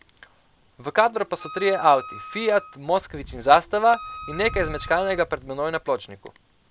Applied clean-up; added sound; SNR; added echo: none; Wind + Wind instrument, woodwind instrument; 15 dB; none.